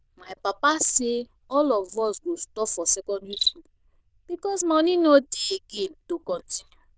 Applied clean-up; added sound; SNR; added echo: neural diffusion model UNIVERSE++.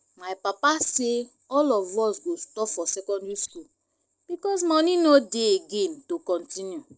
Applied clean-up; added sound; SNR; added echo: neural separator model SepFormer DNS4.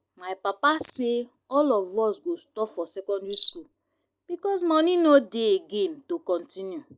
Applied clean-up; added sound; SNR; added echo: neural mask model Resemble Enhance denoiser.